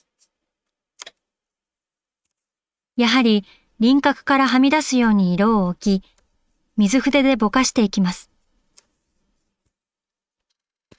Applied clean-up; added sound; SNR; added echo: neural mask model RNNoise.